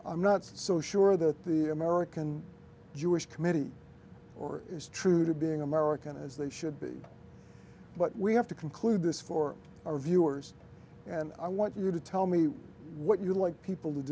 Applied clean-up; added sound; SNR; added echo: none; none; none; none.